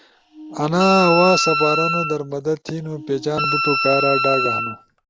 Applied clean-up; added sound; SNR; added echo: none; Wind instrument, woodwind instrument; 2 dB; none.